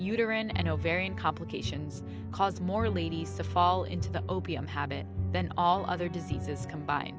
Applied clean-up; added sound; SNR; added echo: none; none; none; none.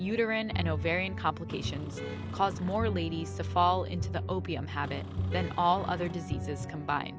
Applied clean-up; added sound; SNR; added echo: none; Vehicle horn, car horn, honking; 12 dB; none.